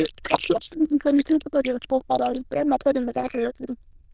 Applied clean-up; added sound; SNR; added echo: neural diffusion model UNIVERSE++.